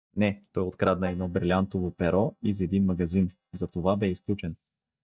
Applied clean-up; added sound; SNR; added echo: neural mask model DeepFilterNet 3.